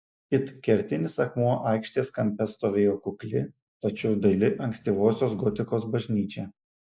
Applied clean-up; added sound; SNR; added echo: neural mask model Resemble Enhance denoiser.